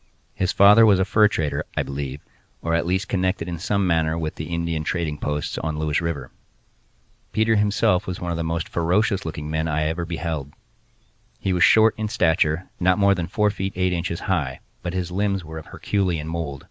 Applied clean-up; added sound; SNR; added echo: none; none; none; none.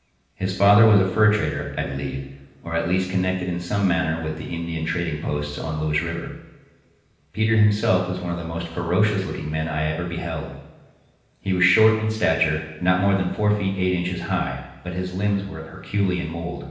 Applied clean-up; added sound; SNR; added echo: none; none; none; reverberation time 0.9 s.